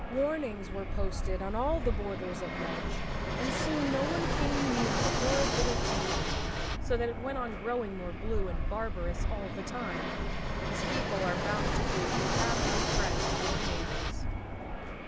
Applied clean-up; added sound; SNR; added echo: none; Fixed-wing aircraft, airplane; -5 dB; none.